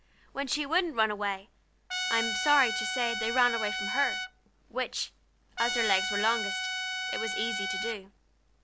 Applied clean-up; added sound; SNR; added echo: none; Trumpet; 1 dB; none.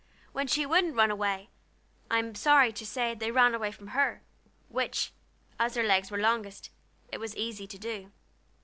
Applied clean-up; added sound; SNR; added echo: none; none; none; none.